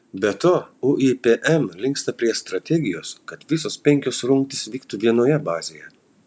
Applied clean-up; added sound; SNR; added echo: none; none; none; none.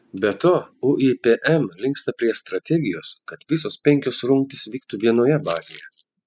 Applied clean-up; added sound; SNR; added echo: classical method spectral subtraction.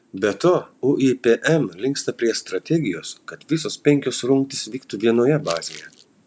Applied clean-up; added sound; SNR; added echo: none; Crumpling, crinkling; 16 dB; none.